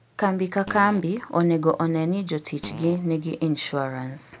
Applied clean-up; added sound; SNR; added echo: none; Fart; 18 dB; none.